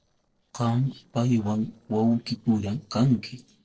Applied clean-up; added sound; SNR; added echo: neural separator model SepFormer DNS4.